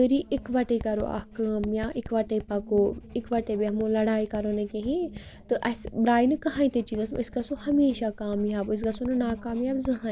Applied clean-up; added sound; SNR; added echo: none; Writing; 18 dB; none.